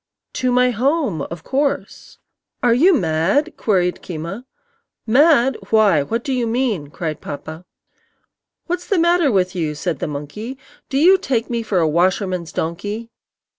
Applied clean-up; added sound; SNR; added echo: none; none; none; none.